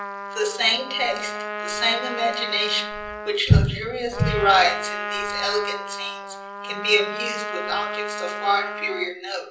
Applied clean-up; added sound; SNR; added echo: none; Trumpet; 7 dB; reverberation time 0.6 s.